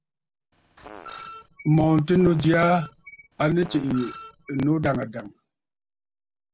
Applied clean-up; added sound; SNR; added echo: none; Fart + Screech; 18 dB; none.